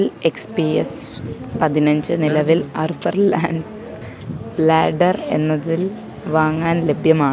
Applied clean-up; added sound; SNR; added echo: none; none; none; none.